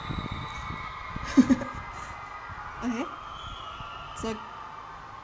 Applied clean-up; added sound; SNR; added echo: none; Crowd / Cheering; 8 dB; none.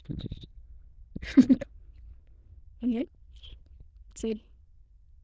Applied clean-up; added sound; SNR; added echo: neural diffusion model UNIVERSE++.